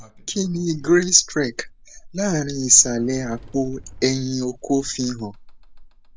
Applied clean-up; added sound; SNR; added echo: none; Sliding door; 18 dB; none.